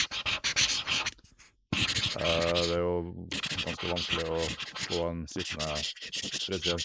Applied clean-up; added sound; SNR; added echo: neural mask model Resemble Enhance denoiser.